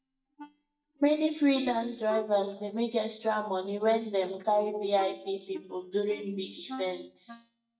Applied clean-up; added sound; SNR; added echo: neural mask model DeepFilterNet 3.